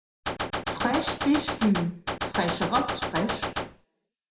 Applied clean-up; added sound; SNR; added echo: none; Gunshot, gunfire; 3 dB; reverberation time 0.6 s.